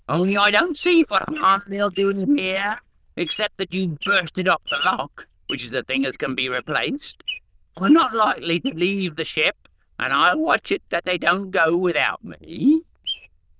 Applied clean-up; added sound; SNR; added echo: neural diffusion model UNIVERSE++.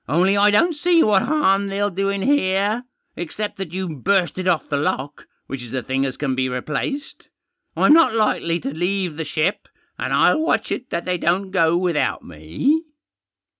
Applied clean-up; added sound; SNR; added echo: none; none; none; none.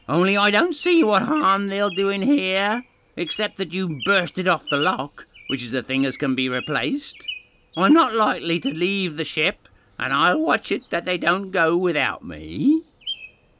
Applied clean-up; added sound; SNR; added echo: none; Bird vocalization, bird call, bird song; 17 dB; none.